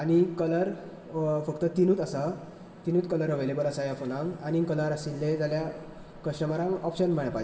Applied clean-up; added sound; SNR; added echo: none; none; none; reverberation time 2.4 s.